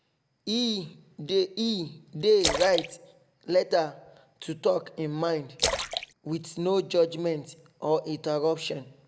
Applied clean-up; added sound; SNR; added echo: none; Splash, splatter; 6 dB; none.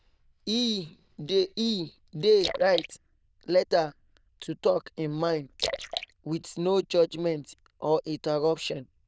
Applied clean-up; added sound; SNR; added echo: neural diffusion model UNIVERSE++.